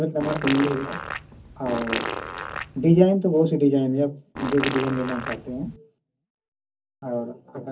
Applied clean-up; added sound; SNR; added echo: none; Fart; 7 dB; reverberation time 0.4 s.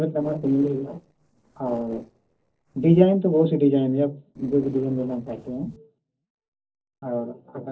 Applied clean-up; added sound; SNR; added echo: neural separator model SepFormer DNS4.